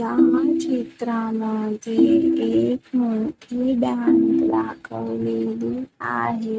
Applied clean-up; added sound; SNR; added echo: neural mask model RNNoise.